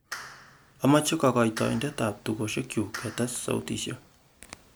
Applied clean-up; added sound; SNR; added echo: none; Clapping; 17 dB; none.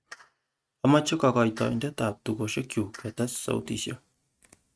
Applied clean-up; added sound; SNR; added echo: neural mask model RNNoise.